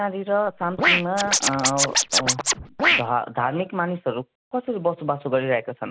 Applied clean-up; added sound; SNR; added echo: none; Scratching (performance technique); -3 dB; none.